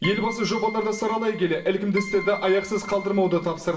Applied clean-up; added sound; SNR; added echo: none; Keyboard (musical); 13 dB; reverberation time 0.6 s.